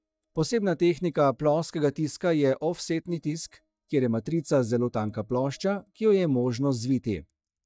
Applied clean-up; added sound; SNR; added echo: neural mask model DeepFilterNet 3.